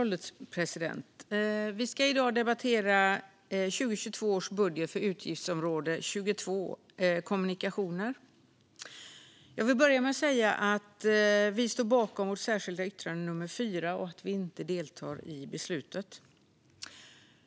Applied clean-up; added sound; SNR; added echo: none; none; none; none.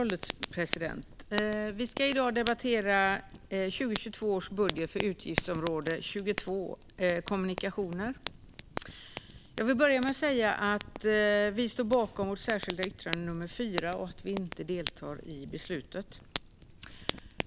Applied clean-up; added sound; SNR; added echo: none; Fire; 7 dB; none.